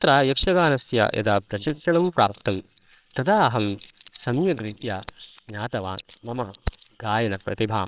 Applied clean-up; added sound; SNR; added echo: neural separator model SepFormer WHAMR!.